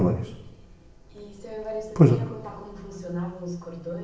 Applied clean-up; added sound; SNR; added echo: none; none; none; reverberation time 0.8 s.